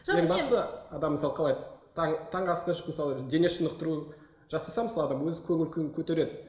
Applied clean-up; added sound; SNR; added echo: none; none; none; reverberation time 1.0 s.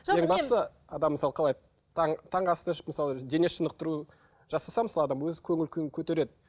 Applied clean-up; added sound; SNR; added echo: none; none; none; none.